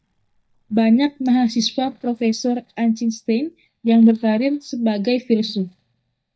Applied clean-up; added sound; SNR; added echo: neural mask model DeepFilterNet 3.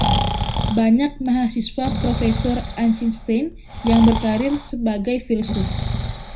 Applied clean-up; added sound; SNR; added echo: none; Breathing; 4 dB; reverberation time 0.3 s.